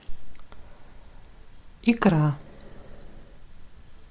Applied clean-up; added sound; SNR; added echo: none; none; none; none.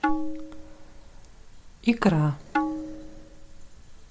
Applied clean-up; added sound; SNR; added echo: none; Tabla; 3 dB; none.